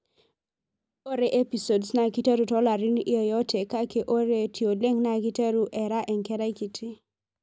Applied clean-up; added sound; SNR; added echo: none; none; none; none.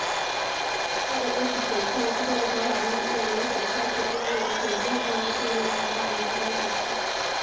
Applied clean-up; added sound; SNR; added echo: none; Domestic sounds, home sounds; -5 dB; reverberation time 0.7 s.